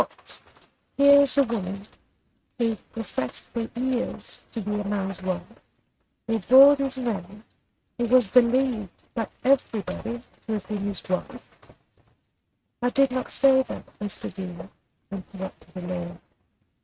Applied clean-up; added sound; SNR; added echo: neural mask model RNNoise.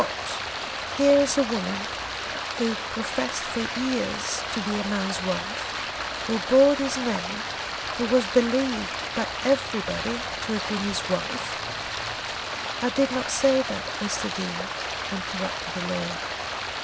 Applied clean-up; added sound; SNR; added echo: none; Stream; 4 dB; none.